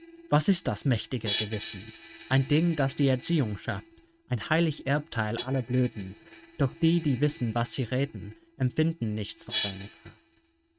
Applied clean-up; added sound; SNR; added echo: neural mask model RNNoise.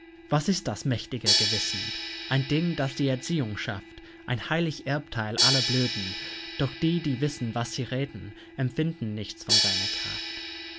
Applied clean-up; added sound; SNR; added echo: none; Crash cymbal; 2 dB; none.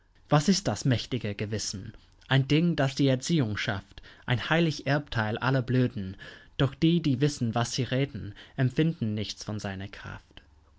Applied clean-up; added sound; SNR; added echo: none; none; none; none.